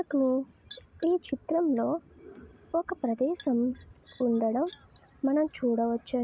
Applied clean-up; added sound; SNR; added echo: none; none; none; none.